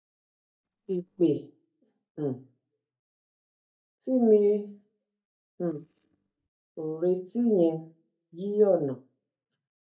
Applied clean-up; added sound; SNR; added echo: neural mask model DeepFilterNet 3.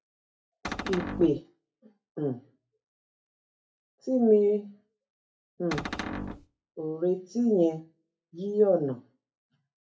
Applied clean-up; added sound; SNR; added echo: classical method WPE with log-MMSE.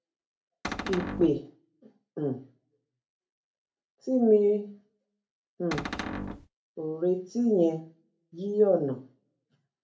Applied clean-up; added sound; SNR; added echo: none; Cupboard open or close; 5 dB; reverberation time 0.3 s.